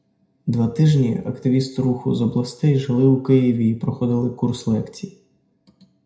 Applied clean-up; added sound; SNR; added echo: none; none; none; reverberation time 0.5 s.